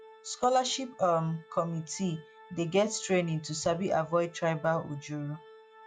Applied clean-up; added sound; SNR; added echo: classical method log-MMSE.